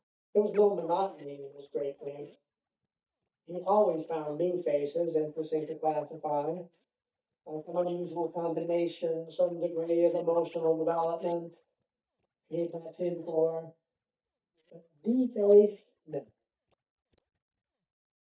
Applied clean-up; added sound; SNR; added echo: neural mask model DeepFilterNet 3.